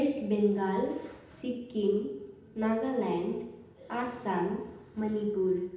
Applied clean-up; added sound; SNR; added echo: none; none; none; reverberation time 0.8 s.